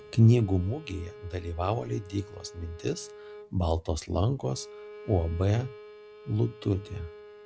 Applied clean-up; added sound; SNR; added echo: none; Bowed string instrument; 19 dB; none.